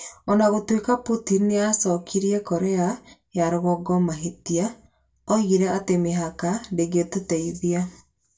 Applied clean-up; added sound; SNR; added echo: none; none; none; reverberation time 0.2 s.